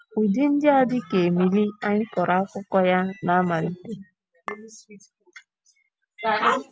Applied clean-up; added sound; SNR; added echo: none; Chink, clink; 15 dB; none.